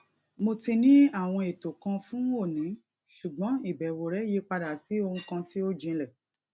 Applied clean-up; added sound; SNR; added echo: none; none; none; none.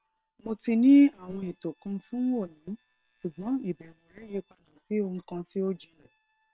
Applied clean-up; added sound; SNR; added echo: neural separator model SepFormer WHAM!.